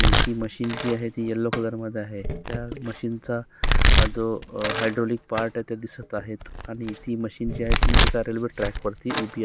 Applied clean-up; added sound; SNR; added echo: none; Domestic sounds, home sounds; -4 dB; none.